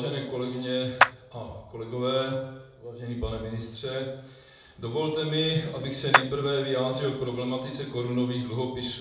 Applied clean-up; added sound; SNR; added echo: none; Clapping; -1 dB; reverberation time 0.8 s.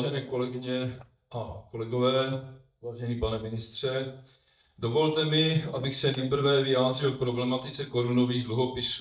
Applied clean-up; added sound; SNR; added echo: neural mask model DeepFilterNet 3.